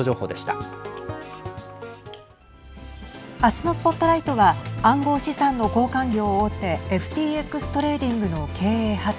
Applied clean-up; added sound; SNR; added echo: none; none; none; none.